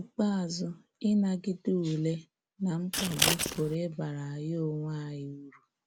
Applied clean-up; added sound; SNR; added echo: none; Scissors; -2 dB; none.